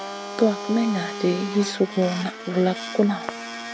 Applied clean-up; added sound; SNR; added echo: none; Domestic sounds, home sounds; 9 dB; none.